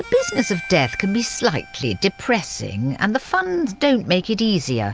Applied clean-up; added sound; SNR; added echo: none; Harmonica; 18 dB; none.